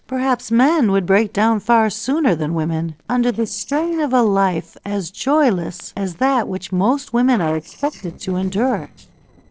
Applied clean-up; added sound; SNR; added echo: neural separator model SepFormer DNS4.